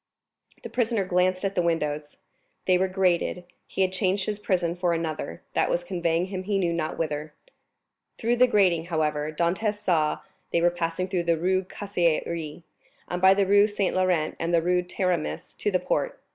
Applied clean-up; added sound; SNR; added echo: none; none; none; none.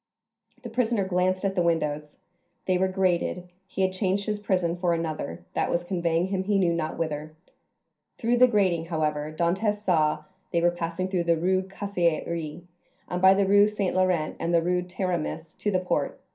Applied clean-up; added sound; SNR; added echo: none; none; none; reverberation time 0.3 s.